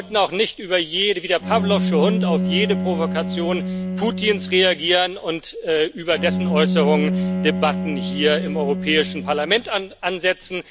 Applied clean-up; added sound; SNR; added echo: none; Bowed string instrument; 3 dB; none.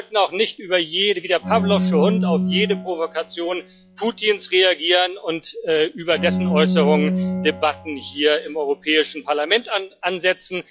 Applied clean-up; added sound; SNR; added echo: classical method log-MMSE.